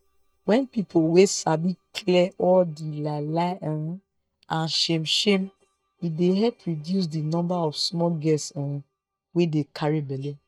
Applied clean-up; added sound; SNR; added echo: neural mask model DeepFilterNet 3.